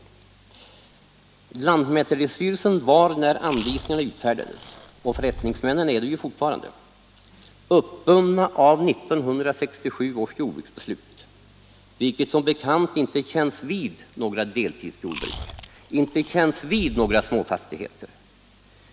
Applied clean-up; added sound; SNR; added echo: none; Chewing, mastication; 12 dB; none.